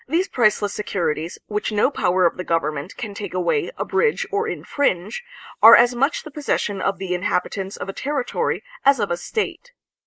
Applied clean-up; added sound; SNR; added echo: neural mask model Resemble Enhance denoiser.